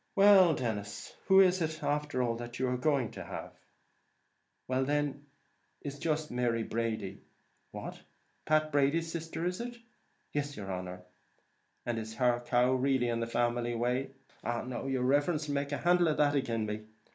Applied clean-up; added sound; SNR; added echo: none; none; none; none.